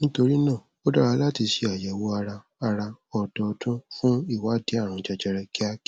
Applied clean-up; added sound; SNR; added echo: none; none; none; none.